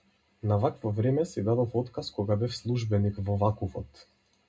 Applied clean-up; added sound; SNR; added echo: none; none; none; reverberation time 0.2 s.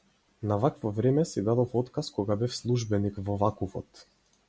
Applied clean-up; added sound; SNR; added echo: none; none; none; none.